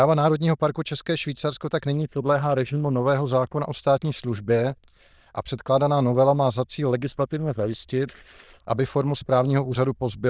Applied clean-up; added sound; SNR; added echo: neural diffusion model UNIVERSE++.